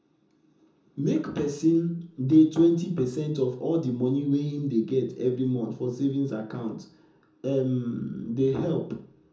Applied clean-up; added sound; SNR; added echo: none; none; none; reverberation time 0.5 s.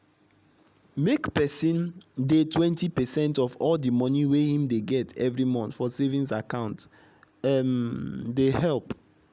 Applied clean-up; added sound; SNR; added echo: none; none; none; none.